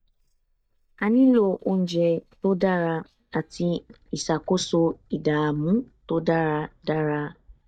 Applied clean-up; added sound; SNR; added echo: neural mask model DeepFilterNet 3.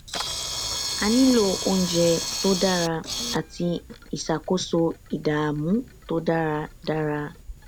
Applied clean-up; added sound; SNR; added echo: none; Camera; 8 dB; none.